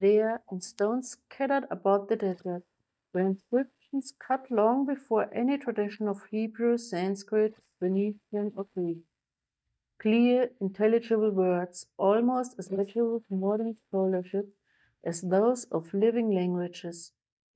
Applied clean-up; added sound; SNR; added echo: neural mask model DeepFilterNet 3.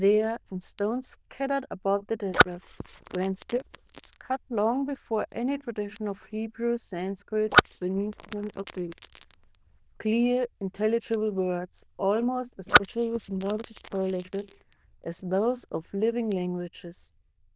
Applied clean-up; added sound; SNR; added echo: neural diffusion model UNIVERSE++.